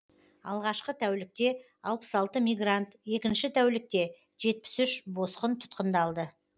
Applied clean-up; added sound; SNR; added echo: none; none; none; none.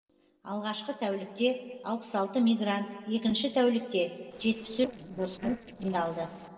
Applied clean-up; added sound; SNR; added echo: neural separator model SepFormer DNS4.